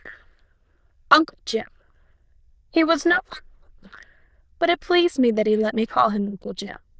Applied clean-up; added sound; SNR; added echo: neural diffusion model UNIVERSE++.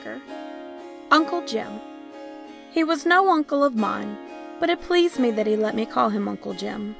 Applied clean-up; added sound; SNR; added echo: none; Harp; 15 dB; none.